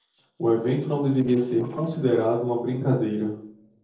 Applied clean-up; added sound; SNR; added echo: neural separator model SepFormer DNS4.